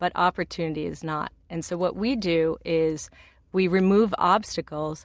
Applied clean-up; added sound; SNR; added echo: none; none; none; none.